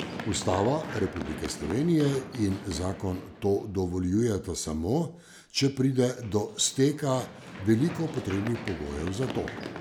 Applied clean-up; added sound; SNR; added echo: none; Run; 12 dB; none.